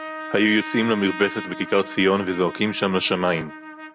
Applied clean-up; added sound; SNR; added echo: none; Trumpet; 13 dB; none.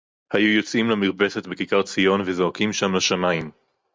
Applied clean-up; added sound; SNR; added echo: none; none; none; none.